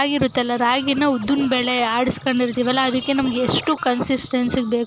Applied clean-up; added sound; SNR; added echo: none; Scratching (performance technique) + Bird vocalization, bird call, bird song; 18 dB; none.